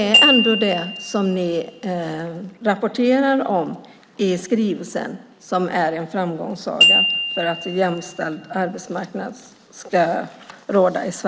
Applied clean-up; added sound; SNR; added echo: none; Glockenspiel; 1 dB; none.